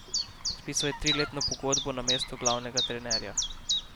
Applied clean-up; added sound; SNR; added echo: none; Chirp, tweet; -2 dB; none.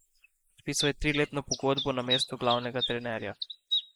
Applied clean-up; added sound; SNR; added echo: neural mask model Resemble Enhance denoiser.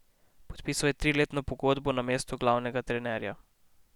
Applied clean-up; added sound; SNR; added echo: none; none; none; none.